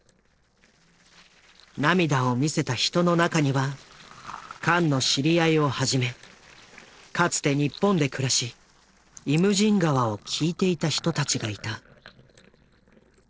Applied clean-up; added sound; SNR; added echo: neural separator model SepFormer DNS4.